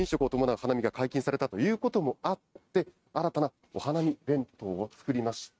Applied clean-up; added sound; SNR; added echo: neural mask model RNNoise.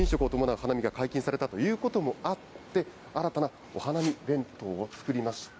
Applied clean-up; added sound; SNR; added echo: none; Bass drum; 10 dB; none.